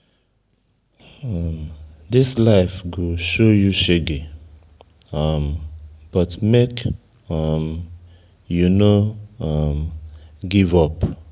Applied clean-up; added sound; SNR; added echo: none; none; none; none.